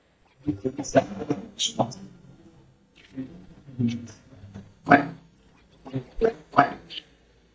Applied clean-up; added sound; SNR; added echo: neural mask model DeepFilterNet 3.